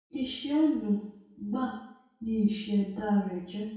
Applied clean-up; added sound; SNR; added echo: none; none; none; reverberation time 0.6 s.